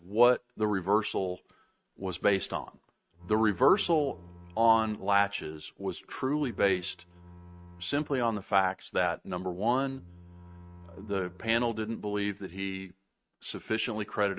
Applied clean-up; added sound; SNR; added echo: neural mask model RNNoise.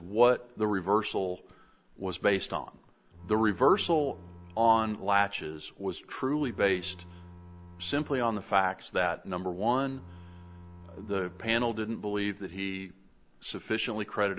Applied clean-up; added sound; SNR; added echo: none; Bowed string instrument; 19 dB; none.